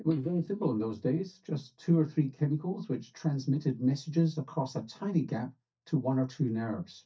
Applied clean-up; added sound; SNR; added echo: neural mask model DeepFilterNet 3.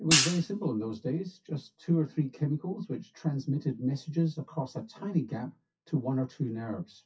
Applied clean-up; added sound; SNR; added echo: classical method WPE with log-MMSE.